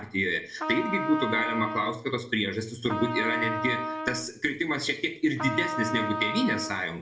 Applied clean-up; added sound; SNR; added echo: none; Trumpet; 5 dB; reverberation time 0.4 s.